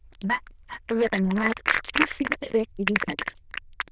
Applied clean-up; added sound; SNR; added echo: neural diffusion model UNIVERSE++.